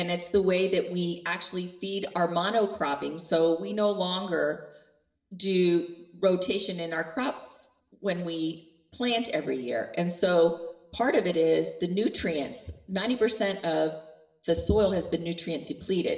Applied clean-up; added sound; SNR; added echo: none; none; none; reverberation time 0.8 s.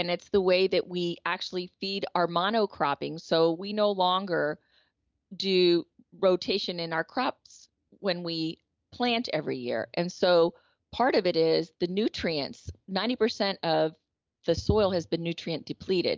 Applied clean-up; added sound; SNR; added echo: none; none; none; none.